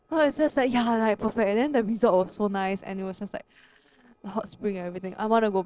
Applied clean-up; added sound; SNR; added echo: neural separator model SepFormer DNS4.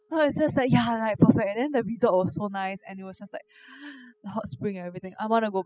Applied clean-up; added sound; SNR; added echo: classical method spectral subtraction.